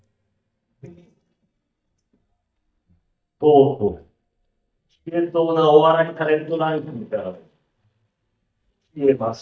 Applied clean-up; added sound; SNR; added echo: neural mask model DeepFilterNet 3.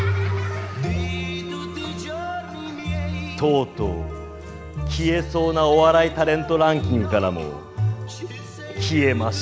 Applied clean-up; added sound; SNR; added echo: none; none; none; none.